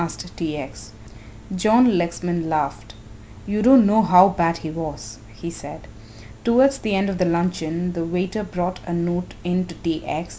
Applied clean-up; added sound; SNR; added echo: none; none; none; none.